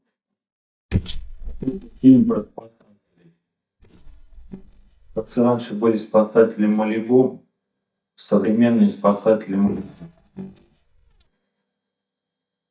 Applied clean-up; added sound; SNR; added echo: neural mask model DeepFilterNet 3.